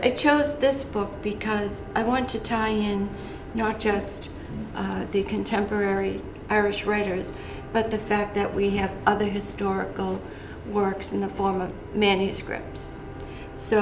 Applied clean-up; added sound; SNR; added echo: none; Bowed string instrument + Rain; 19 dB; none.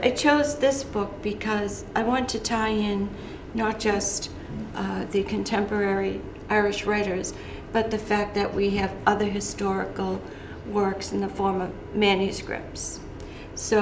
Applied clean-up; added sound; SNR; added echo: none; none; none; none.